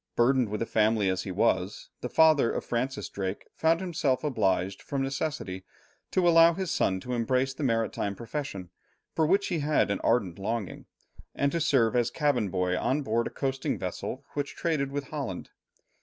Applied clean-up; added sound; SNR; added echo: none; none; none; none.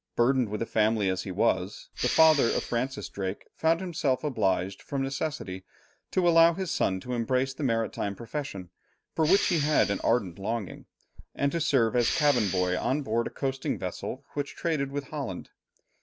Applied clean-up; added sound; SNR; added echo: none; Respiratory sounds; 6 dB; none.